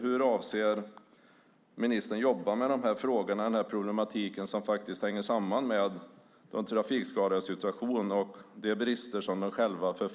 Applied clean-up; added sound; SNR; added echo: none; none; none; none.